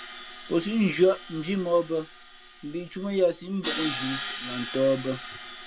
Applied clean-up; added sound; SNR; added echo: none; Crash cymbal; 11 dB; none.